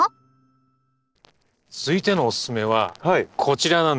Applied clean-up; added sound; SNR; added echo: neural separator model SepFormer DNS4.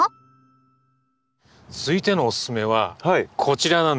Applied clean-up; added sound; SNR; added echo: none; none; none; none.